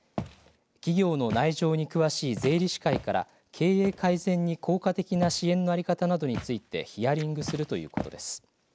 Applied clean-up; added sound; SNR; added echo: none; Walk, footsteps; 13 dB; none.